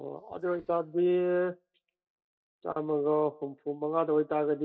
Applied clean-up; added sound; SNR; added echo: neural mask model DeepFilterNet 3.